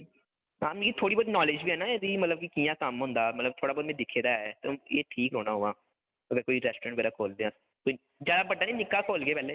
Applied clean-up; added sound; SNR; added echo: none; none; none; none.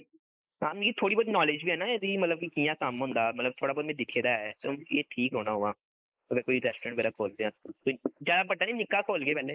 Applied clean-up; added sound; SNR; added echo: neural mask model Resemble Enhance denoiser.